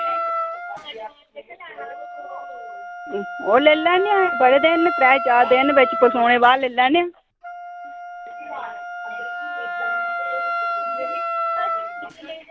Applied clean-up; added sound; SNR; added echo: none; Wind instrument, woodwind instrument; 6 dB; none.